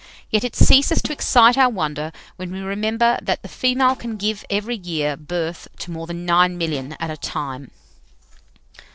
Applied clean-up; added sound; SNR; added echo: neural separator model SepFormer DNS4.